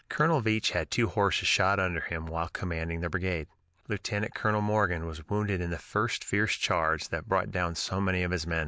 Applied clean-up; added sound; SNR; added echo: none; none; none; none.